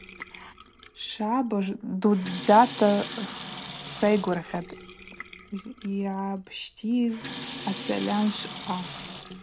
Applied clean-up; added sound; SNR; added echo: none; Sink (filling or washing) / Water tap, faucet; 9 dB; none.